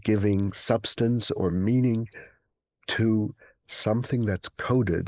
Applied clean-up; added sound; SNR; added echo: neural mask model Resemble Enhance denoiser.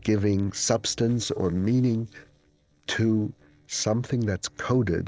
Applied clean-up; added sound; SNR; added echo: neural separator model SepFormer DNS4.